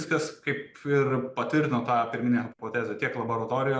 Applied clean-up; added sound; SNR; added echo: none; none; none; none.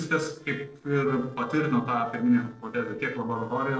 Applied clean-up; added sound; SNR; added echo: neural separator model SepFormer DNS4.